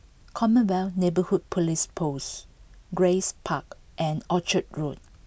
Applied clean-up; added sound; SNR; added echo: none; none; none; none.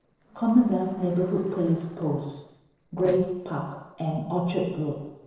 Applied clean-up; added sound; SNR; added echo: neural separator model SepFormer DNS4.